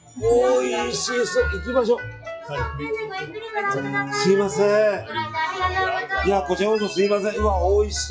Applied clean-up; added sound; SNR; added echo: classical method log-MMSE.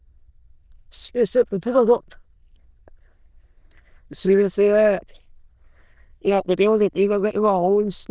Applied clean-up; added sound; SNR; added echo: neural diffusion model UNIVERSE++.